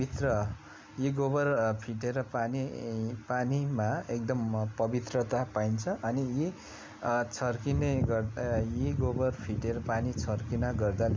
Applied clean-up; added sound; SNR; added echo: none; none; none; none.